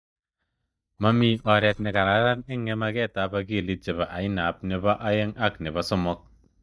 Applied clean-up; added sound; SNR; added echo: neural mask model DeepFilterNet 3.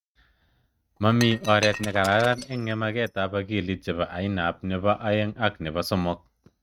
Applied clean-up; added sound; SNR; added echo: neural mask model RNNoise.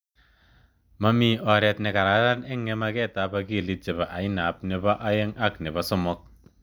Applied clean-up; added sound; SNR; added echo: none; none; none; none.